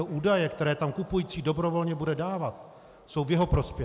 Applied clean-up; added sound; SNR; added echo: none; none; none; none.